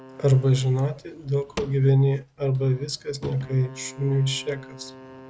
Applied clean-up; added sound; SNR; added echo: none; Wind instrument, woodwind instrument + Drawer open or close / Wood; 19 dB; none.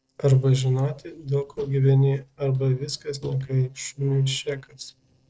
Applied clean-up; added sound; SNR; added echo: neural separator model SepFormer DNS4.